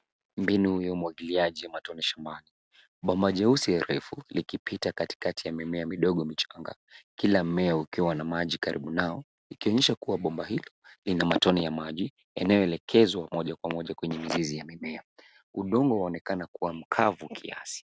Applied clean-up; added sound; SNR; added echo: none; none; none; none.